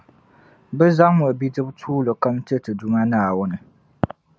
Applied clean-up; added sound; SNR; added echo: none; none; none; none.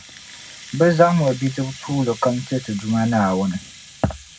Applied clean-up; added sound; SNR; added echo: none; Rattle (instrument); 19 dB; reverberation time 0.3 s.